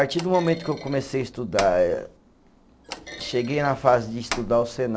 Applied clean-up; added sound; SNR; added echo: none; Thump, thud; 13 dB; none.